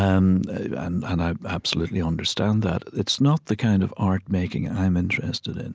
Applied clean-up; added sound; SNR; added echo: none; none; none; none.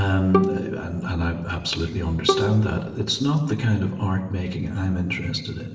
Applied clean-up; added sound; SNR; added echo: none; Bowed string instrument; 6 dB; reverberation time 1.0 s.